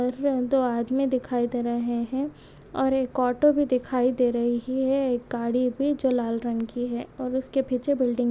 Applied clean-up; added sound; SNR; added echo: none; none; none; none.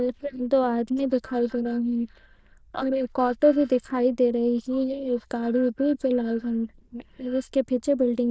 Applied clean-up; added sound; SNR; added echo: neural diffusion model UNIVERSE++.